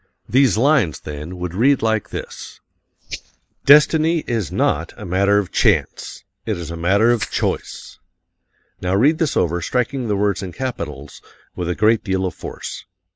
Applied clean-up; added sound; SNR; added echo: neural mask model Resemble Enhance denoiser.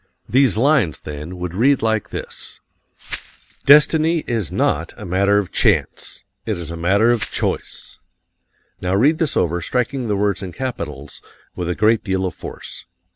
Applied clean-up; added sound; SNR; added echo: none; Glass; 15 dB; none.